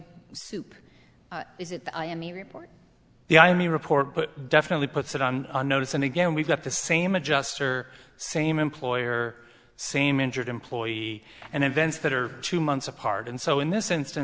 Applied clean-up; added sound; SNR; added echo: none; none; none; none.